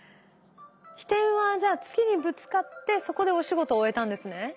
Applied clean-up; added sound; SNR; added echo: none; none; none; none.